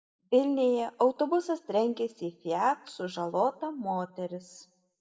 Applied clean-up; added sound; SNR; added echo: none; none; none; reverberation time 0.5 s.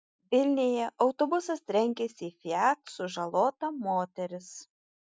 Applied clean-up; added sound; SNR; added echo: none; none; none; none.